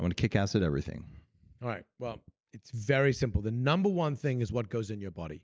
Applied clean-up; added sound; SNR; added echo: none; none; none; none.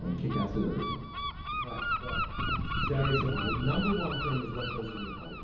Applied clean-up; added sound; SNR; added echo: none; Gull, seagull; 0 dB; reverberation time 2.2 s.